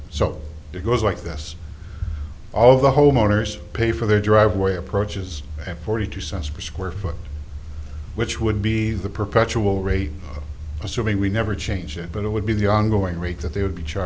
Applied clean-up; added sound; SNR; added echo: none; none; none; none.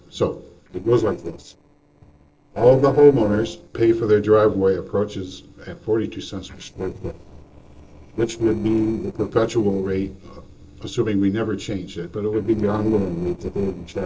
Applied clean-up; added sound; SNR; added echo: neural separator model SepFormer DNS4.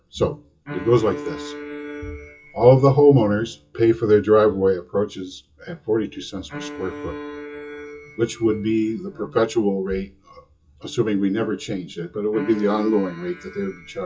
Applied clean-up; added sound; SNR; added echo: classical method WPE with log-MMSE.